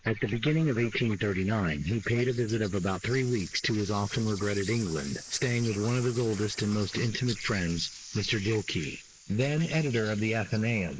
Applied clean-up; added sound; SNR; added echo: neural mask model Resemble Enhance denoiser.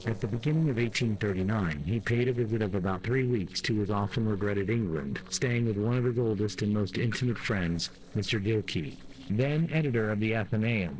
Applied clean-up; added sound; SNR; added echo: neural separator model SepFormer DNS4.